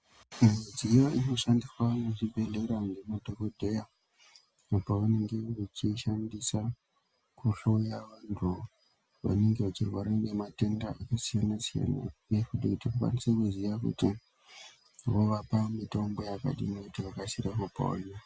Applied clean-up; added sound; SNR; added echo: none; none; none; none.